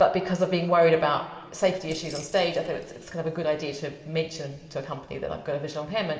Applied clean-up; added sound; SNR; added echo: none; Keys jangling; 19 dB; reverberation time 2.5 s.